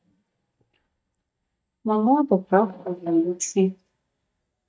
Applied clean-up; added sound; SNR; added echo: neural mask model DeepFilterNet 3.